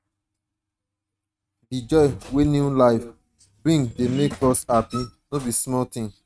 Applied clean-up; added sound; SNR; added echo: neural mask model RNNoise.